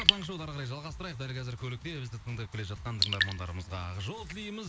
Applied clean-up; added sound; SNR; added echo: none; Raindrop / Drip; -2 dB; none.